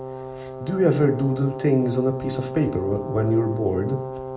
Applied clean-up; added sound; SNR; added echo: none; Brass instrument; 9 dB; reverberation time 0.4 s.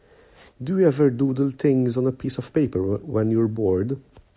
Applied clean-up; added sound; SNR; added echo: none; none; none; none.